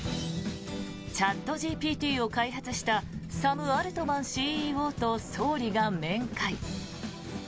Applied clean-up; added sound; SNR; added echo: none; none; none; none.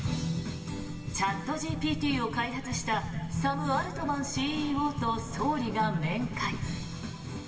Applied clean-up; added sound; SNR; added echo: none; none; none; reverberation time 2.3 s.